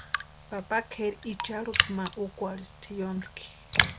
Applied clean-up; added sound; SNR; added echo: none; Raindrop; -2 dB; none.